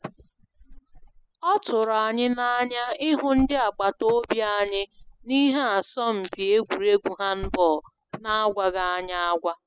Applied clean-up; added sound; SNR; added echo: classical method spectral subtraction.